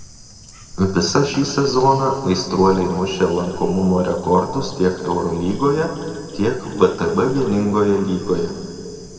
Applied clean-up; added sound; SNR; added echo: none; Bird / Insect; 17 dB; reverberation time 2.4 s.